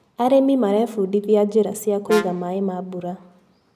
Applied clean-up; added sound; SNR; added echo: none; Brass instrument; 13 dB; none.